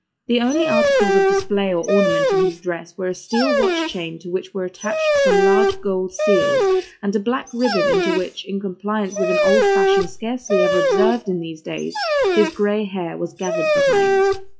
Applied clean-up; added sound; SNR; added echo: classical method WPE with log-MMSE.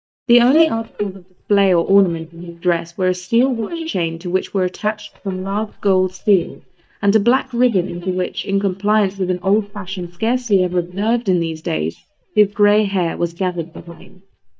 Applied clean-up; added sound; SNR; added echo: neural mask model DeepFilterNet 3.